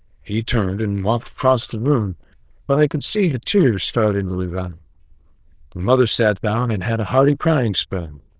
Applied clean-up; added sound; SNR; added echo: neural diffusion model UNIVERSE++.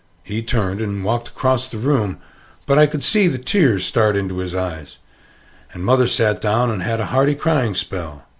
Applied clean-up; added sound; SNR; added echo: none; none; none; none.